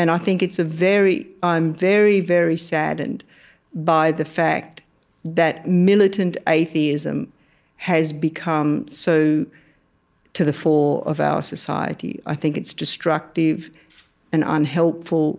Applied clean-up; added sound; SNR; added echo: none; none; none; none.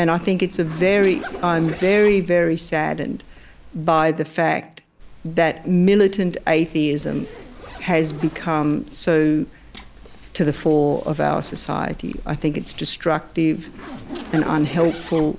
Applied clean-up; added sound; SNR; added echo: none; Zipper (clothing); 17 dB; none.